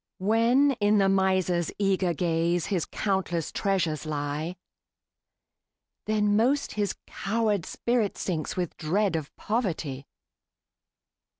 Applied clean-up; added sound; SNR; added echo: none; none; none; none.